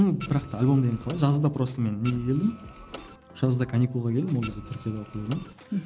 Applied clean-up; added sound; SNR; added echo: none; Printer; 16 dB; none.